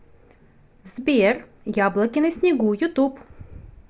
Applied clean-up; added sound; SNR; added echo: none; none; none; none.